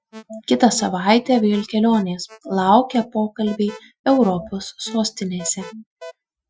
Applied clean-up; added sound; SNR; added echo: classical method Wiener filter.